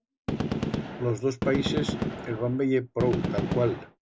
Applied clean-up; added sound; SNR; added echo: none; Gunshot, gunfire; 2 dB; none.